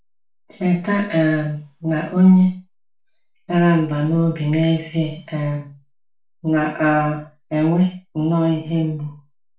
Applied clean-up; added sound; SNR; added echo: none; none; none; reverberation time 0.3 s.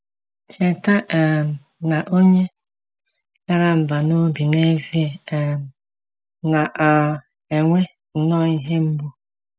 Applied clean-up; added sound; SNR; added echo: none; none; none; none.